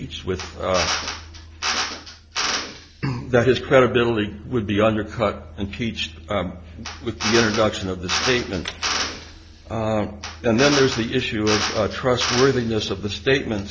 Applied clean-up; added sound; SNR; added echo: none; Drill; 6 dB; none.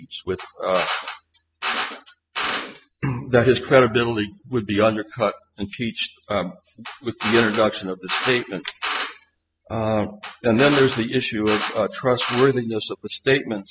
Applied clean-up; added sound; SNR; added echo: classical method spectral subtraction.